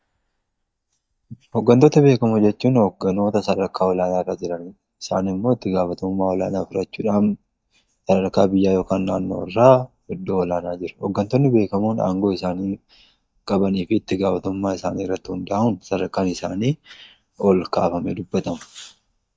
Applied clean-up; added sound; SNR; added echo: neural mask model DeepFilterNet 3.